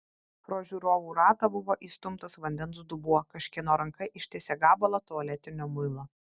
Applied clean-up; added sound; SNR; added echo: none; none; none; none.